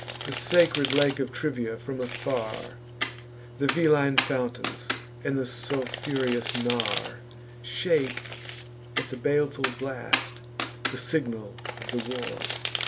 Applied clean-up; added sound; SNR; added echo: none; Domestic sounds, home sounds; 3 dB; none.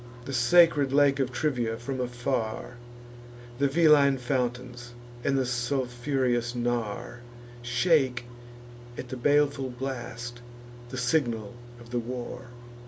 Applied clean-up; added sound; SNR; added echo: none; none; none; none.